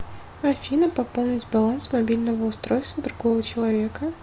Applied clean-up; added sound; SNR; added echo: none; none; none; none.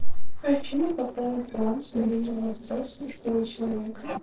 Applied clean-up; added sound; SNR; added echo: neural separator model SepFormer DNS4.